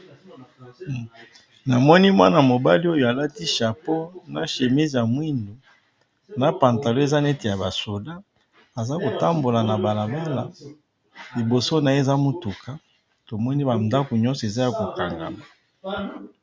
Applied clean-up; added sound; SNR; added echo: none; none; none; none.